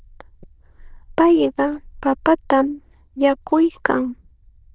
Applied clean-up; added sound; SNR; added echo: neural diffusion model UNIVERSE++.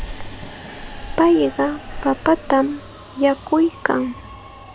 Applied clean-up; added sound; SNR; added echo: none; Subway, metro, underground; 13 dB; none.